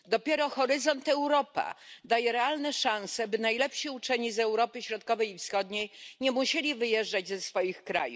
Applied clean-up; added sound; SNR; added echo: none; none; none; none.